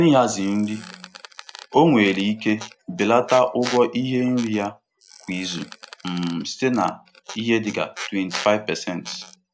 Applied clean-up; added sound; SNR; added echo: none; Squeak; 17 dB; none.